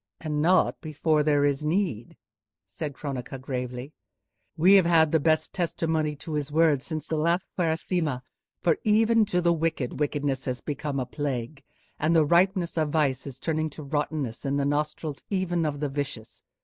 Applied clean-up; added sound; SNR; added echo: neural mask model Resemble Enhance denoiser.